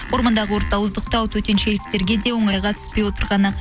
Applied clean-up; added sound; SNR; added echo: none; Screech; 20 dB; none.